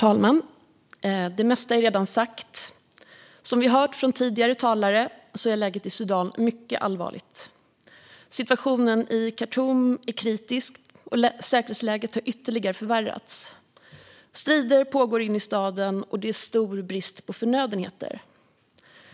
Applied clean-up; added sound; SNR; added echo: none; none; none; none.